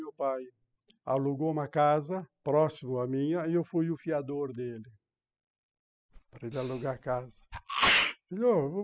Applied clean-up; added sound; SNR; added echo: classical method spectral subtraction.